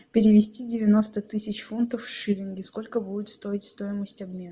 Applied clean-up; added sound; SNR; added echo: none; none; none; none.